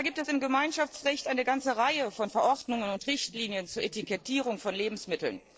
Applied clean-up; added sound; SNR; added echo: neural separator model SepFormer DNS4.